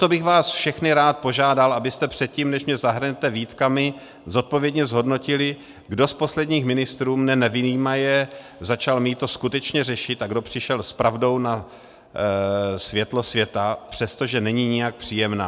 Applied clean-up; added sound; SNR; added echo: none; none; none; none.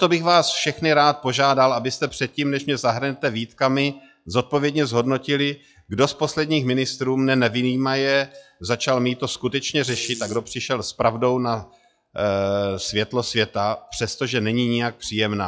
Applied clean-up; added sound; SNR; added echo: classical method log-MMSE.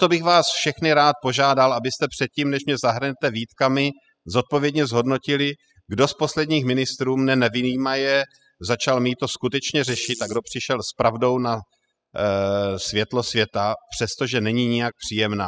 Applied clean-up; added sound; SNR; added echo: classical method spectral subtraction.